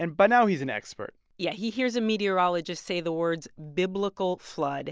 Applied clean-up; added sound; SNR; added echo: none; none; none; none.